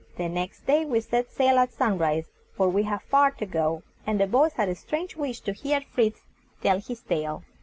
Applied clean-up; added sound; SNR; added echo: none; none; none; none.